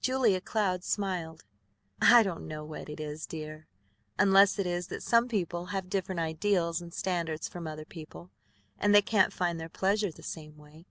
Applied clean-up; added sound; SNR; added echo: none; none; none; none.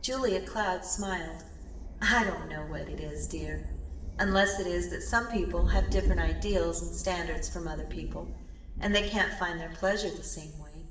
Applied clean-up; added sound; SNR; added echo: none; Thunder; 2 dB; reverberation time 1.4 s.